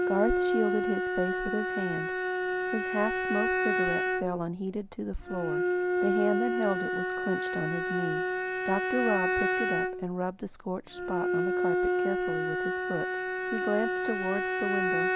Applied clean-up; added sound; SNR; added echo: none; Bowed string instrument; -4 dB; none.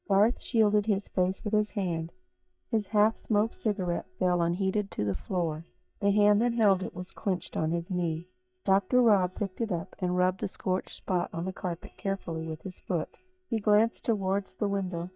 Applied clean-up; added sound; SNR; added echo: neural mask model DeepFilterNet 3.